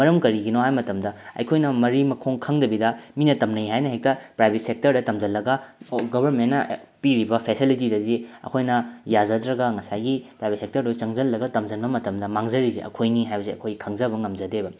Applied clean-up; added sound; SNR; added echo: none; none; none; none.